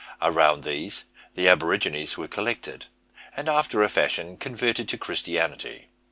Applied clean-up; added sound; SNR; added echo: none; none; none; none.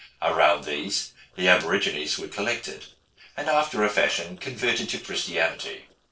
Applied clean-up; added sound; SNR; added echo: neural separator model SepFormer DNS4.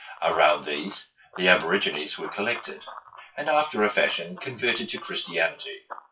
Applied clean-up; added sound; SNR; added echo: classical method WPE with log-MMSE.